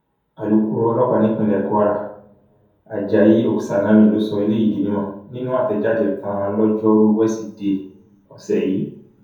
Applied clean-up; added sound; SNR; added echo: none; none; none; reverberation time 0.6 s.